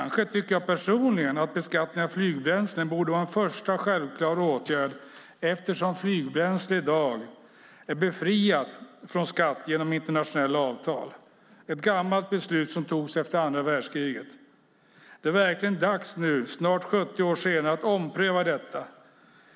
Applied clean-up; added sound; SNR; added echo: none; none; none; none.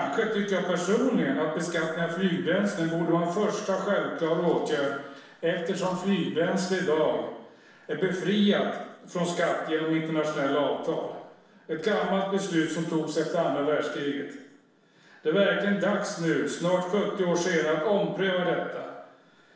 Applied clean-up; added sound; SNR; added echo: none; none; none; reverberation time 0.8 s.